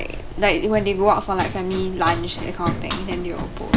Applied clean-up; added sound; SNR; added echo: none; Run; 5 dB; none.